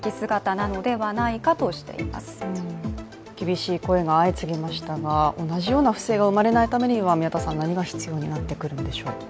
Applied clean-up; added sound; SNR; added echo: none; none; none; none.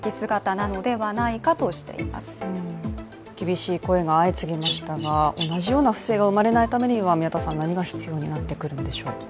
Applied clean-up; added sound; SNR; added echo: none; Bird vocalization, bird call, bird song; 5 dB; none.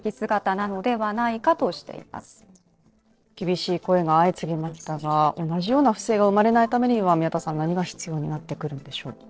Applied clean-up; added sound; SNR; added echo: neural separator model SepFormer DNS4.